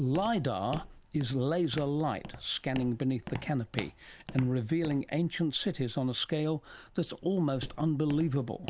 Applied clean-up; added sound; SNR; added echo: none; Walk, footsteps; 15 dB; none.